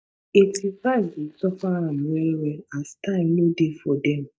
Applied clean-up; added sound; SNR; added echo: neural mask model DeepFilterNet 3.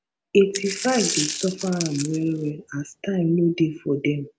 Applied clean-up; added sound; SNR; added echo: none; Coin (dropping); 8 dB; none.